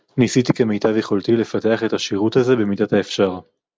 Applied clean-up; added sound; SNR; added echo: none; none; none; none.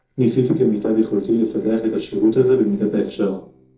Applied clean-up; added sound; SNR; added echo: neural separator model SepFormer DNS4.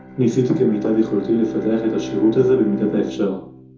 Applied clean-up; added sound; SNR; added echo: none; Bowed string instrument; 11 dB; reverberation time 0.6 s.